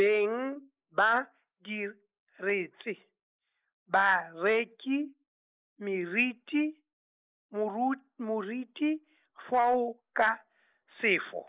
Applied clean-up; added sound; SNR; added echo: neural mask model Resemble Enhance denoiser.